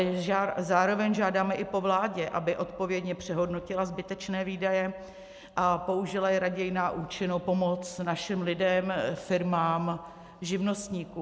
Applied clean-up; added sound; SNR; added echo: none; none; none; none.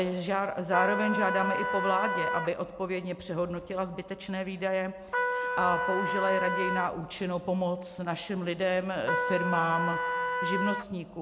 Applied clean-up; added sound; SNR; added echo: none; Trumpet; 0 dB; none.